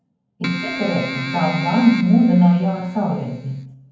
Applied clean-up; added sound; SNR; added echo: none; Keyboard (musical); 11 dB; reverberation time 0.9 s.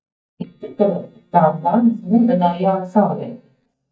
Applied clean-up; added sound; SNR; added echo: neural mask model DeepFilterNet 3.